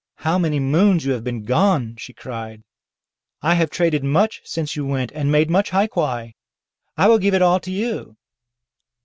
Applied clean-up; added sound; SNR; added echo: none; none; none; none.